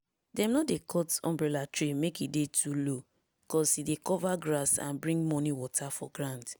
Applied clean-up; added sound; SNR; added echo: none; none; none; none.